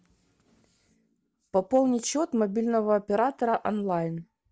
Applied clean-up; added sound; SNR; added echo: none; none; none; none.